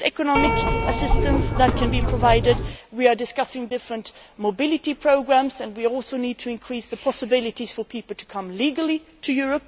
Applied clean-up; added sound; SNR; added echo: none; Keyboard (musical); -2 dB; none.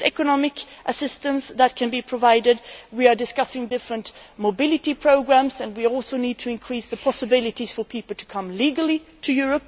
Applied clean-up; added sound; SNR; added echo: none; none; none; none.